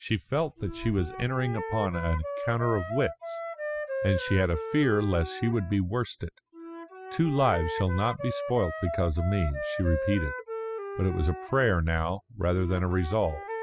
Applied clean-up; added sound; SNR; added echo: classical method spectral subtraction.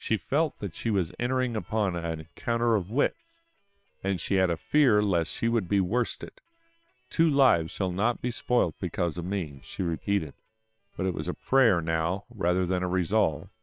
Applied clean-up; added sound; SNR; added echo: neural separator model SepFormer WHAM!.